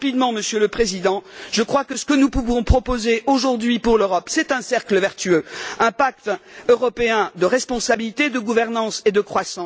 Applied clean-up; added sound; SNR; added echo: none; none; none; none.